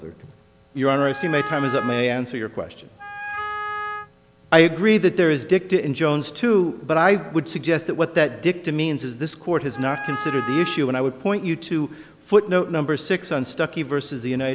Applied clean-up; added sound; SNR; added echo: none; Wind instrument, woodwind instrument; 9 dB; none.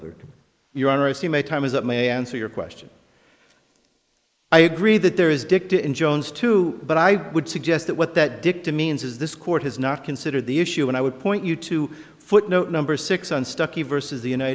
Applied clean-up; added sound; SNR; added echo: neural mask model Resemble Enhance denoiser.